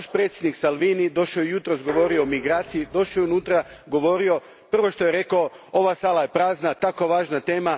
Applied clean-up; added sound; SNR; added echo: none; Dishes, pots, and pans; 16 dB; none.